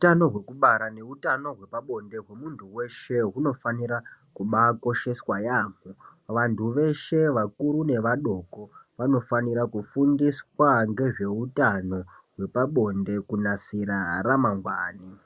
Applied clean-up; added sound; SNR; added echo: none; none; none; none.